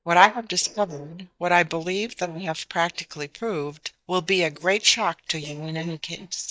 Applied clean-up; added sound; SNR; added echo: neural mask model DeepFilterNet 3.